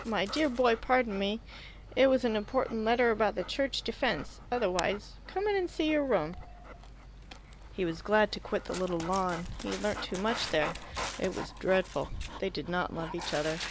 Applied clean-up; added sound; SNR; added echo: none; Dog; 12 dB; none.